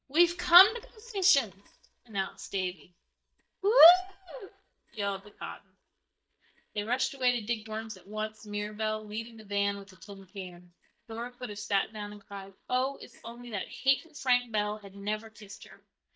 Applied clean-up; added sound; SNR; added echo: neural mask model DeepFilterNet 3.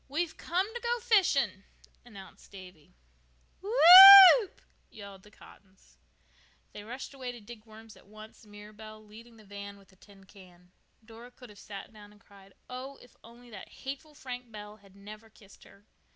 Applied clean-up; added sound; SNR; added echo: none; none; none; none.